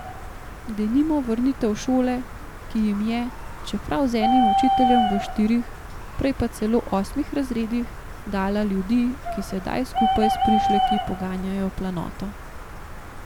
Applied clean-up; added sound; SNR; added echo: none; Bird; 3 dB; none.